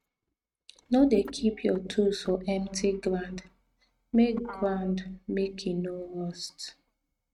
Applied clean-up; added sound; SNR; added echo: neural mask model RNNoise.